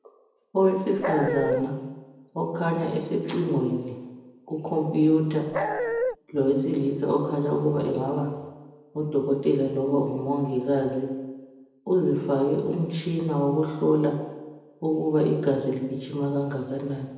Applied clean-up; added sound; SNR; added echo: none; Dog; 1 dB; reverberation time 0.9 s.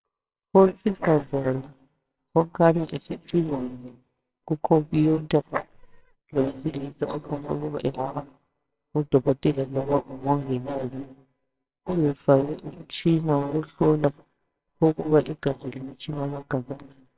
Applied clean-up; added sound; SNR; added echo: neural separator model SepFormer WHAMR!.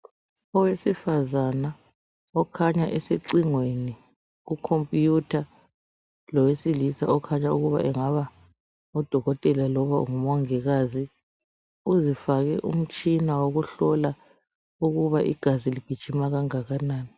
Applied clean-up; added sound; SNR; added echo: none; none; none; none.